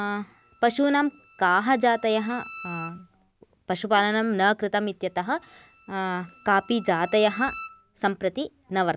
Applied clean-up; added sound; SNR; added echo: none; Bowed string instrument; 20 dB; none.